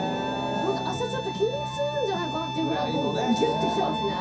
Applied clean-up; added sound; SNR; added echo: none; Bowed string instrument; 5 dB; reverberation time 0.3 s.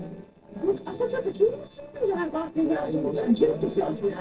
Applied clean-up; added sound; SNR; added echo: neural separator model SepFormer DNS4.